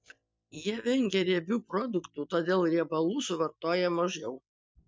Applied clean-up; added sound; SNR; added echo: neural mask model DeepFilterNet 3.